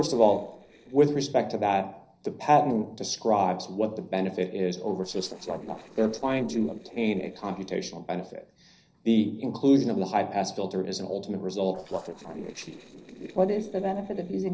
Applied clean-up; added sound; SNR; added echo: neural separator model SepFormer DNS4.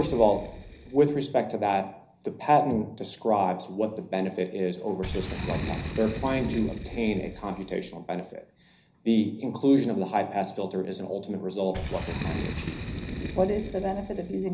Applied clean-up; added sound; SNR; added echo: none; Boom; 10 dB; reverberation time 0.4 s.